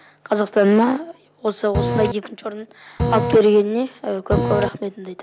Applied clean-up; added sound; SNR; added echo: none; Printer; 0 dB; none.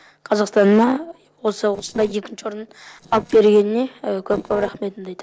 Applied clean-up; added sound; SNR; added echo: neural separator model SepFormer DNS4.